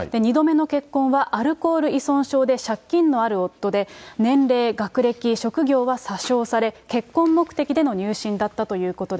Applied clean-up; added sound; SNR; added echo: none; none; none; none.